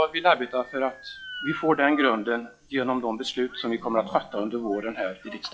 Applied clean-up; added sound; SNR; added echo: classical method log-MMSE.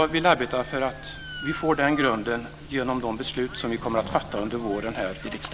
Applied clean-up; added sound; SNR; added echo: none; Motor vehicle (road) / Siren + Breathing; 15 dB; none.